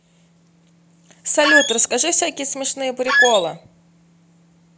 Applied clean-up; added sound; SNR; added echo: none; Squeak; -4 dB; none.